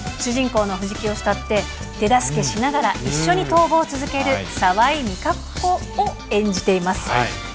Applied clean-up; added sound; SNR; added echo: none; none; none; none.